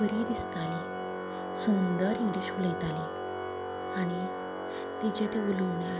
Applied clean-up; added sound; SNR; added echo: none; Organ; 3 dB; none.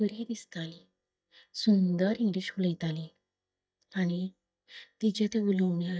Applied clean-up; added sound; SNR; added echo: neural mask model DeepFilterNet 3.